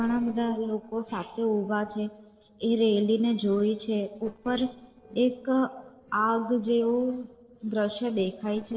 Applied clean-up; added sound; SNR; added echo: neural separator model SepFormer DNS4.